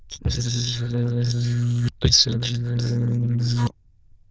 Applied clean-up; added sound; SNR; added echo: neural diffusion model UNIVERSE++.